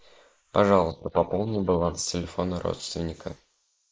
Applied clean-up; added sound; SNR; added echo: neural mask model Resemble Enhance denoiser.